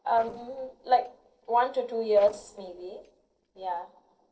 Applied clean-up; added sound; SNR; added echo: neural separator model SepFormer DNS4.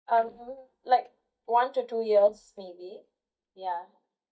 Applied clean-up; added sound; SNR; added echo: neural mask model DeepFilterNet 3.